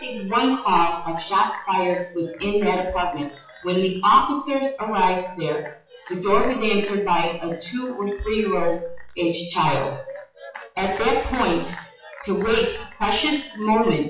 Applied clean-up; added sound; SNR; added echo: classical method WPE with log-MMSE.